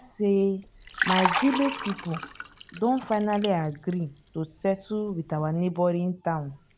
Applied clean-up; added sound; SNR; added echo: none; Liquid; 8 dB; none.